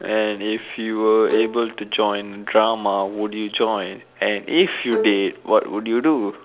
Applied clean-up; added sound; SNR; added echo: none; Bowed string instrument; 8 dB; none.